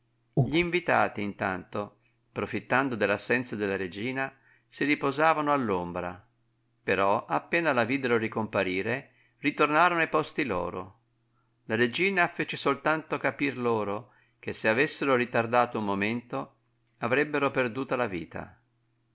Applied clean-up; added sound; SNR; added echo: none; Breathing; -2 dB; none.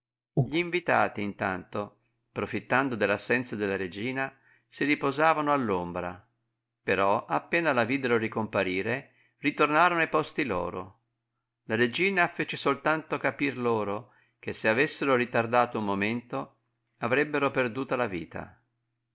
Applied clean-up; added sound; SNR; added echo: neural mask model DeepFilterNet 3.